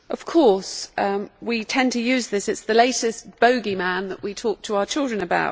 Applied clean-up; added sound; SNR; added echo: none; none; none; none.